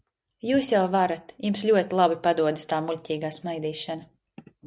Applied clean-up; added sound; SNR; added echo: none; none; none; none.